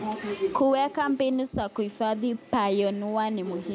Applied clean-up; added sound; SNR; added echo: none; none; none; none.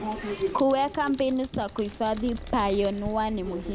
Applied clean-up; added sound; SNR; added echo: none; Purr + Computer keyboard; 15 dB; none.